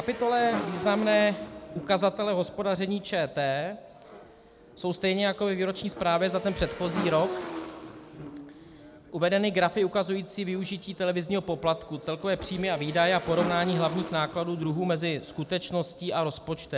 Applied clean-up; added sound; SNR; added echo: none; Motorcycle / Engine; 12 dB; none.